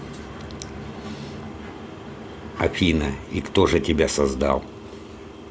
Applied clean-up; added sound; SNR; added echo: none; none; none; none.